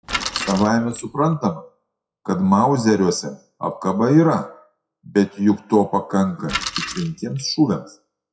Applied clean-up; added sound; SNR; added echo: classical method WPE with log-MMSE.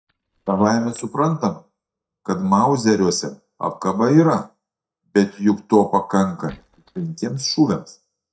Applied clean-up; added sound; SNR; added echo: neural mask model DeepFilterNet 3.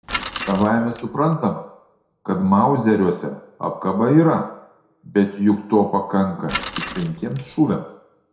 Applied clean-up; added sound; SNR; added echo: none; Bicycle; 9 dB; reverberation time 0.5 s.